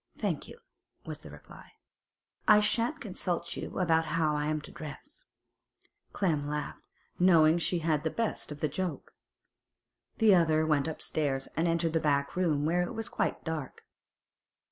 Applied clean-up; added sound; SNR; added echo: none; none; none; none.